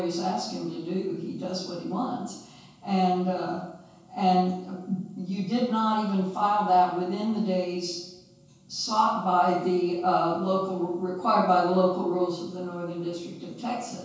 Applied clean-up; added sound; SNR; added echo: none; none; none; reverberation time 0.6 s.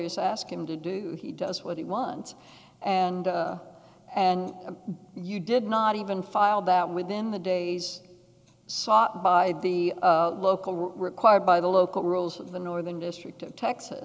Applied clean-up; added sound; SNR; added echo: none; none; none; none.